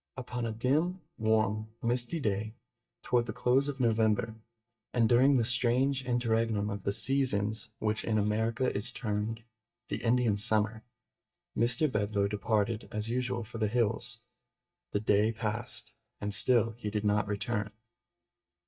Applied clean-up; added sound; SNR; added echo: neural mask model DeepFilterNet 3.